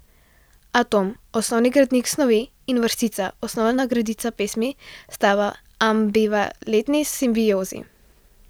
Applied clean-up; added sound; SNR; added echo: none; none; none; none.